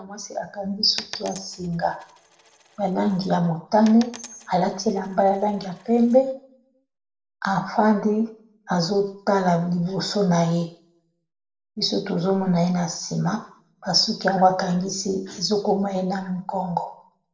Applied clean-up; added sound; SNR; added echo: neural separator model SepFormer DNS4.